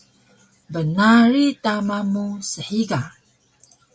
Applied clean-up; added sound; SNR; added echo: none; none; none; none.